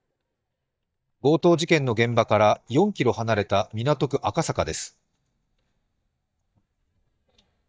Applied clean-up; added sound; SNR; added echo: neural mask model DeepFilterNet 3.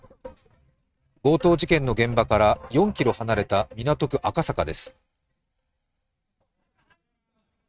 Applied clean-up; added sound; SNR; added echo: neural mask model RNNoise.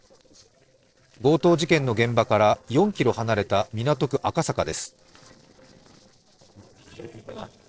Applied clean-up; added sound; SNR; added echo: neural separator model SepFormer DNS4.